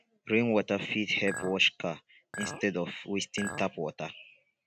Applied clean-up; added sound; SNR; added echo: none; Chink, clink; 12 dB; none.